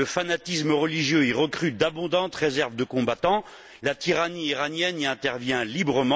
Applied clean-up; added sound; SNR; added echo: none; none; none; none.